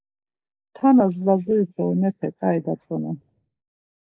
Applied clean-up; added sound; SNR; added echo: neural mask model Resemble Enhance denoiser.